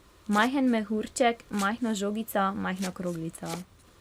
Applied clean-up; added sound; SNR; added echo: none; Domestic sounds, home sounds; 19 dB; none.